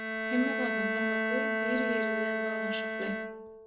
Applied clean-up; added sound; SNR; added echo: none; Bowed string instrument; -5 dB; reverberation time 0.7 s.